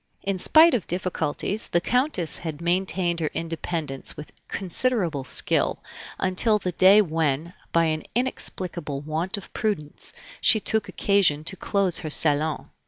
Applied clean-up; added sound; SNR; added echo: none; none; none; none.